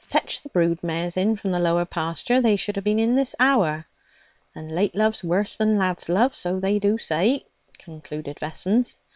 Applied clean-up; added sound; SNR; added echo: neural separator model SepFormer WHAM!.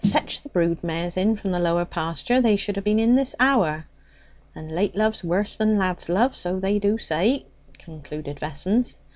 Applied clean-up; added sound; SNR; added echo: none; Snare drum; 9 dB; none.